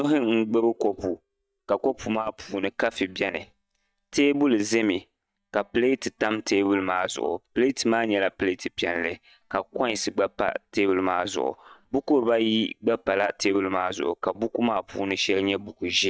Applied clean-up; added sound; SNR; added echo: neural mask model DeepFilterNet 3.